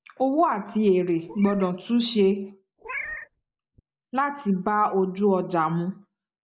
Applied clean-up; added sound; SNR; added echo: neural mask model Resemble Enhance denoiser.